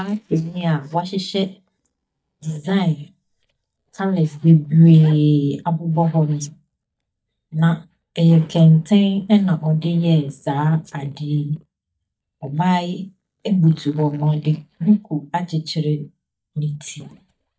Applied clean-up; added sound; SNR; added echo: neural mask model DeepFilterNet 3.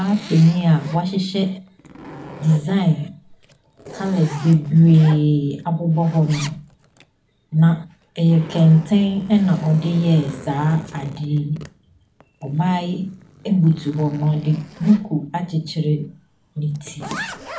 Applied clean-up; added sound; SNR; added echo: none; Zipper (clothing); 20 dB; reverberation time 0.4 s.